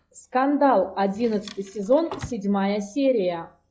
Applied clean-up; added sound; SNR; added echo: classical method log-MMSE.